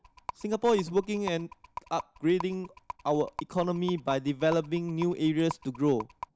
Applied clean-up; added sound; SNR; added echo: none; Rattle; 15 dB; none.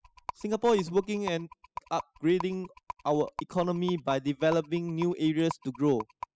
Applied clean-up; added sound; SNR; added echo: classical method spectral subtraction.